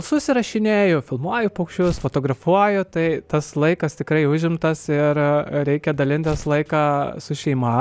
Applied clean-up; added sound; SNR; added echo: none; Tearing; 19 dB; none.